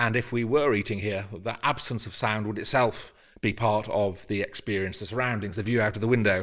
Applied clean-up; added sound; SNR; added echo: none; none; none; none.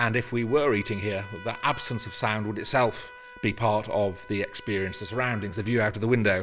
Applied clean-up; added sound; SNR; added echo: none; Trumpet; 19 dB; none.